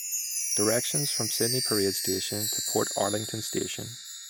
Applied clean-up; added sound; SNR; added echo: none; Chime; 0 dB; none.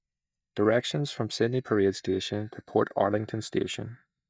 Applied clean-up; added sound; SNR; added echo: neural mask model DeepFilterNet 3.